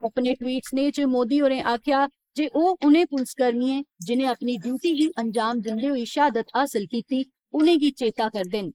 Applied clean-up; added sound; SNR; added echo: neural mask model Resemble Enhance denoiser.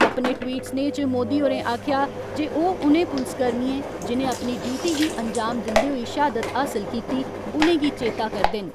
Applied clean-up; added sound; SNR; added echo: none; Engine; 4 dB; none.